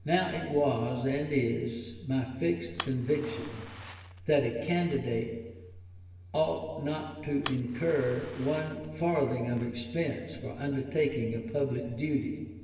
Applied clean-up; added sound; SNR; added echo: none; Fire; 17 dB; reverberation time 1.3 s.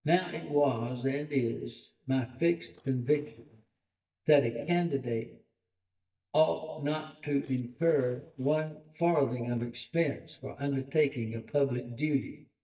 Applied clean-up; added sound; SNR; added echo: neural mask model DeepFilterNet 3.